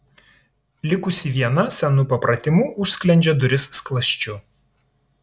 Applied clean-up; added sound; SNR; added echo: none; none; none; none.